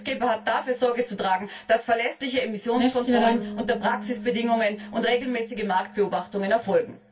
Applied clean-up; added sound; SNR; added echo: none; Bass guitar; 15 dB; reverberation time 0.2 s.